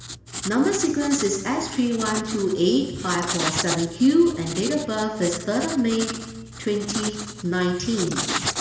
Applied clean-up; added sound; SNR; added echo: none; Writing; 8 dB; reverberation time 1.3 s.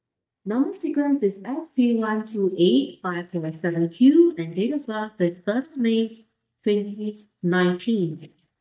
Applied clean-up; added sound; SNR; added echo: neural mask model DeepFilterNet 3.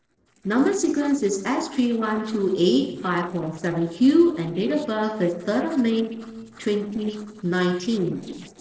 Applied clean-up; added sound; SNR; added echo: neural separator model SepFormer DNS4.